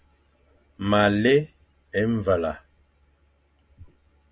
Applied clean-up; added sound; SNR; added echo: none; none; none; none.